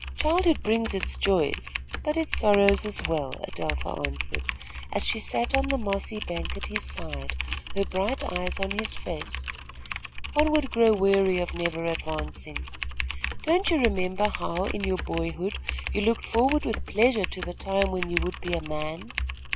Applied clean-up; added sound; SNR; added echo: none; Typing; 6 dB; none.